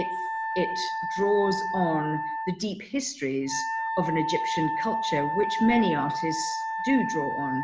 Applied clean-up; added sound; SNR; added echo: none; Wind instrument, woodwind instrument; 2 dB; none.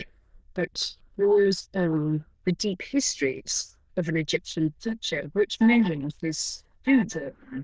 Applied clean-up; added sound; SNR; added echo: neural diffusion model UNIVERSE++.